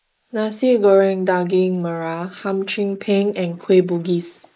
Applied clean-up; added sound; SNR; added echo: neural mask model Resemble Enhance denoiser.